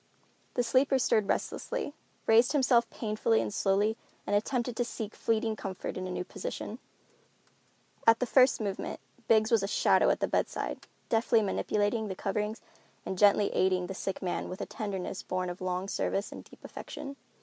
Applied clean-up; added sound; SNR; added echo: none; none; none; none.